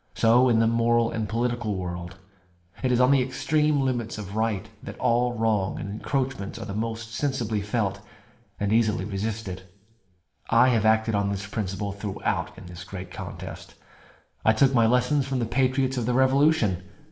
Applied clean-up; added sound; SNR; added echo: none; none; none; reverberation time 0.7 s.